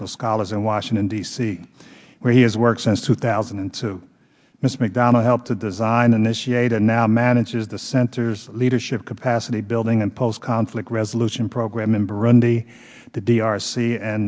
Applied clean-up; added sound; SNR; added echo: none; none; none; none.